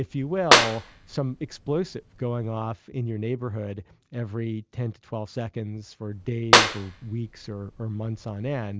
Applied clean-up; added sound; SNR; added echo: none; Clapping; -4 dB; none.